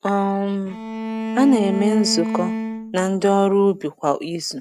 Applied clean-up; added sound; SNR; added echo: neural mask model RNNoise.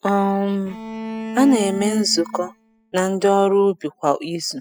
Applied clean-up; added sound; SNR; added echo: classical method spectral subtraction.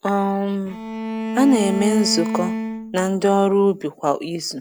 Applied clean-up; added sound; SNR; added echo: none; Bowed string instrument; 7 dB; none.